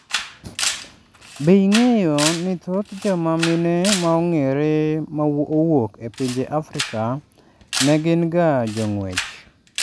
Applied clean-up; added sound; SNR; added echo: none; Camera; 10 dB; none.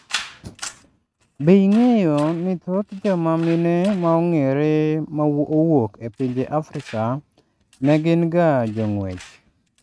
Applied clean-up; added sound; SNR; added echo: neural mask model RNNoise.